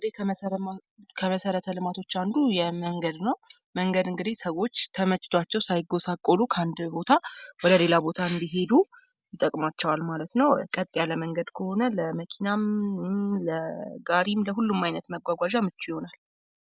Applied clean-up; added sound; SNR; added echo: none; none; none; none.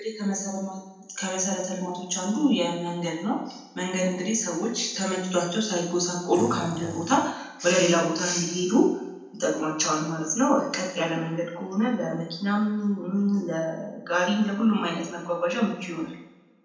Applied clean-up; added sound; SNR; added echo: none; Animal; 13 dB; reverberation time 0.8 s.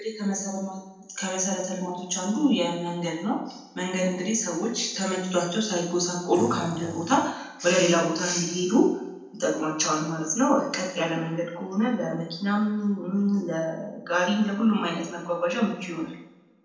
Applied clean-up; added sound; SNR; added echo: neural separator model SepFormer DNS4.